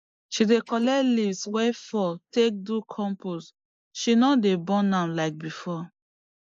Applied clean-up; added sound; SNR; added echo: neural mask model Resemble Enhance denoiser.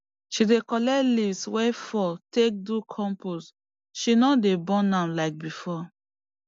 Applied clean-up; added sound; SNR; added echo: none; none; none; none.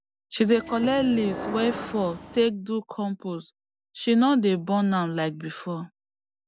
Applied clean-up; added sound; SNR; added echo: none; Subway, metro, underground / Sliding door; 10 dB; none.